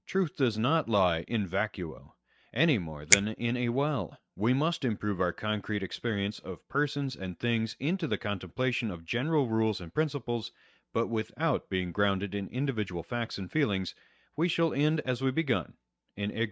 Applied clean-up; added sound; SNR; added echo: neural mask model RNNoise.